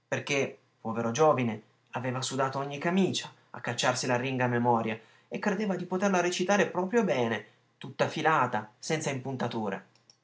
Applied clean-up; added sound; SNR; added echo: none; none; none; none.